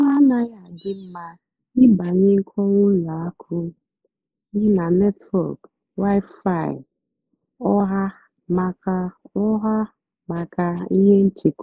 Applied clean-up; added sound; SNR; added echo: neural mask model Resemble Enhance denoiser.